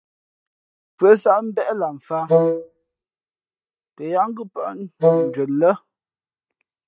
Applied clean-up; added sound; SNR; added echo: neural mask model DeepFilterNet 3.